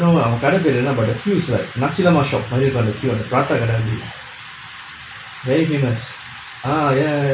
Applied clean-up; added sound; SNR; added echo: none; none; none; none.